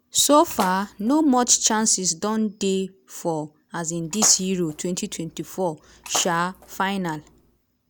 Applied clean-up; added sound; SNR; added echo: none; Splash, splatter; 16 dB; none.